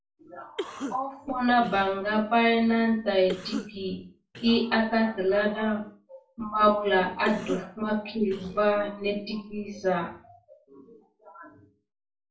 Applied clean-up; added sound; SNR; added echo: none; Cough; 13 dB; reverberation time 0.3 s.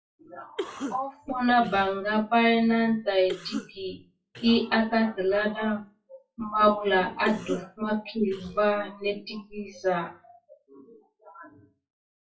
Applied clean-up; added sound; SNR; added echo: classical method WPE with log-MMSE.